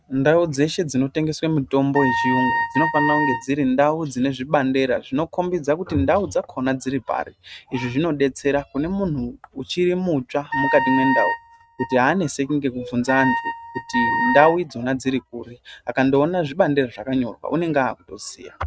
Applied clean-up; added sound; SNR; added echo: neural mask model RNNoise.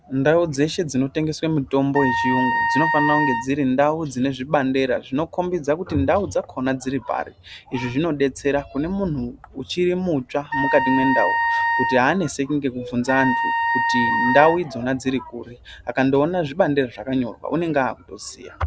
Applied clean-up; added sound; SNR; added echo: none; Wind instrument, woodwind instrument; 1 dB; none.